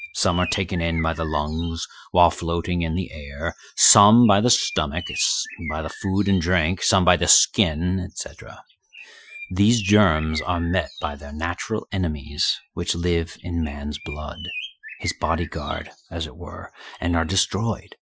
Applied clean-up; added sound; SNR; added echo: classical method Wiener filter.